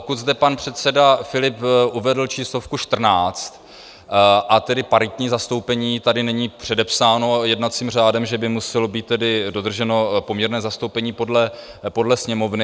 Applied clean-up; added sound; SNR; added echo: none; none; none; none.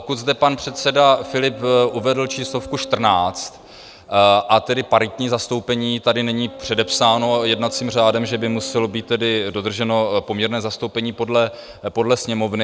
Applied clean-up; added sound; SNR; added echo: none; Boat, Water vehicle; 17 dB; none.